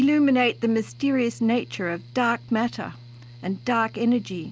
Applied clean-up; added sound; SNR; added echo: none; Mechanical fan; 20 dB; none.